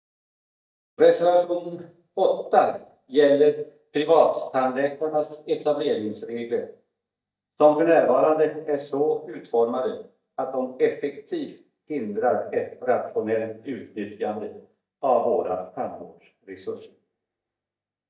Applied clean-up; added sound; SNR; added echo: neural mask model DeepFilterNet 3.